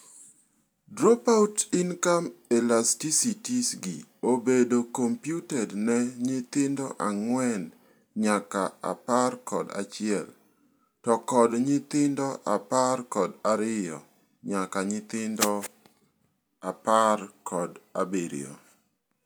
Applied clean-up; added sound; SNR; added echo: none; none; none; none.